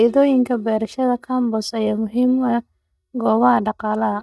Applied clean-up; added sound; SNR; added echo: neural mask model DeepFilterNet 3.